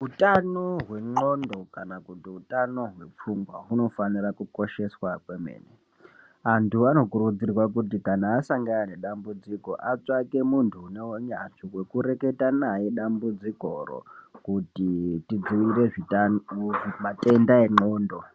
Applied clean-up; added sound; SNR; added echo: none; none; none; none.